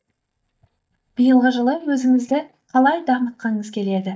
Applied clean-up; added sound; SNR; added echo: neural mask model DeepFilterNet 3.